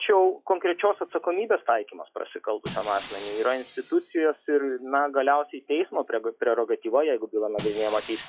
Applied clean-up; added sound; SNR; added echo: classical method log-MMSE.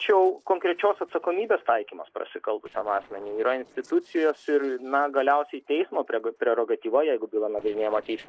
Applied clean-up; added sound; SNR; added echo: neural separator model SepFormer DNS4.